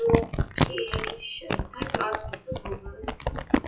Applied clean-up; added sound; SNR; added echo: classical method WPE with log-MMSE.